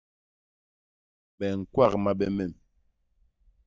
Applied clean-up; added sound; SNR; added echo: neural mask model DeepFilterNet 3.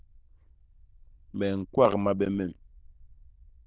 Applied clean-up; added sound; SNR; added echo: neural diffusion model UNIVERSE++.